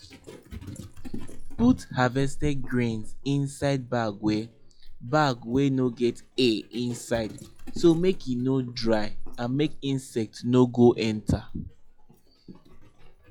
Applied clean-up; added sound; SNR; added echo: classical method log-MMSE.